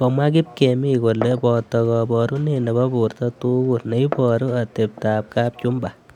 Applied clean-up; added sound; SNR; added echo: none; Glass; 18 dB; none.